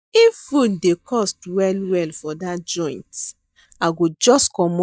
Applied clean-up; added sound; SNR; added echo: neural mask model DeepFilterNet 3.